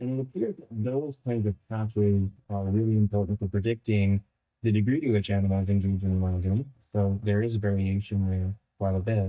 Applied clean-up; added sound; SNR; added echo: neural mask model DeepFilterNet 3.